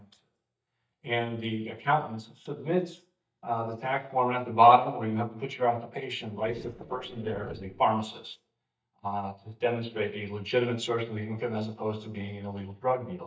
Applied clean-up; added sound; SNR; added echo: neural mask model DeepFilterNet 3.